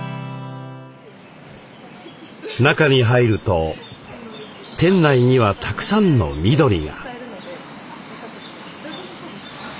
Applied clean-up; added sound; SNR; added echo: none; none; none; none.